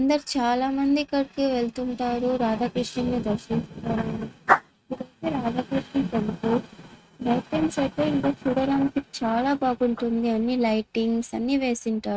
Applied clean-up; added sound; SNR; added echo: neural mask model RNNoise.